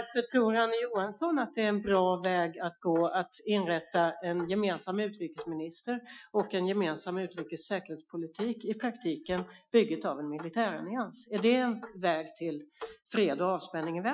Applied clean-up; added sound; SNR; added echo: classical method Wiener filter.